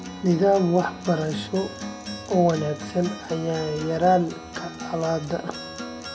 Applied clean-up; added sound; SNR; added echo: none; Acoustic guitar; 11 dB; reverberation time 0.3 s.